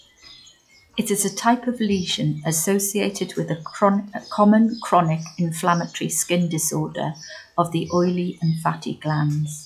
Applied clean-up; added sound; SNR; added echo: classical method log-MMSE.